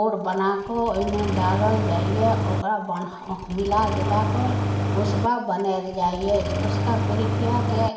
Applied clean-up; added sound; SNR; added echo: none; Engine starting; 1 dB; reverberation time 0.8 s.